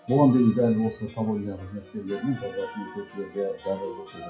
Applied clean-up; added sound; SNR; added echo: classical method WPE with log-MMSE.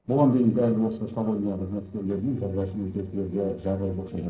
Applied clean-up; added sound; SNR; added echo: neural separator model SepFormer DNS4.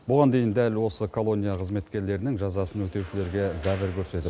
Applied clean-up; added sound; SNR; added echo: none; none; none; none.